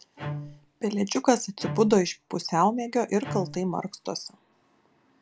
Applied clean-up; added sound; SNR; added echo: none; Bowed string instrument; 12 dB; none.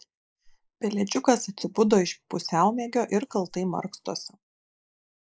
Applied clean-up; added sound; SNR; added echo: neural mask model Resemble Enhance denoiser.